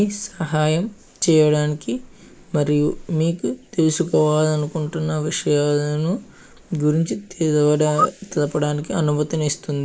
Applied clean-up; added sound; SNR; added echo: neural mask model Resemble Enhance denoiser.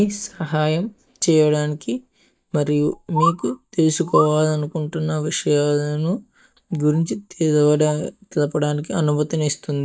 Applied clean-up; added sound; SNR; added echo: neural mask model DeepFilterNet 3.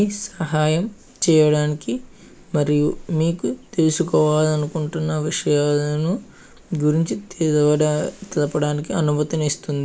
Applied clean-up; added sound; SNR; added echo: none; none; none; none.